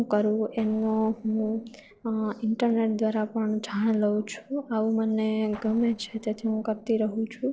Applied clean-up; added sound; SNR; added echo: neural separator model SepFormer DNS4.